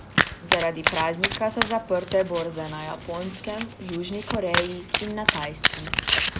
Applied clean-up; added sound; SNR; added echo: none; Domestic sounds, home sounds; -1 dB; none.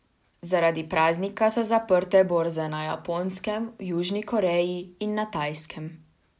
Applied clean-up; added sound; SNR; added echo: none; none; none; none.